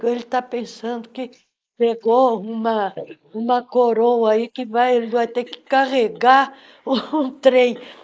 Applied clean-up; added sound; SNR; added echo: neural mask model Resemble Enhance denoiser.